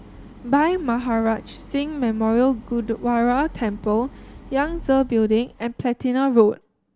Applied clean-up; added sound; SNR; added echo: none; Idling; 19 dB; none.